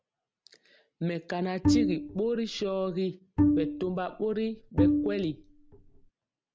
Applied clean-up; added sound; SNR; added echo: none; Bowed string instrument; -4 dB; none.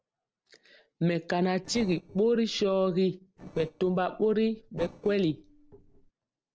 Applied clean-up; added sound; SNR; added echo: neural separator model SepFormer DNS4.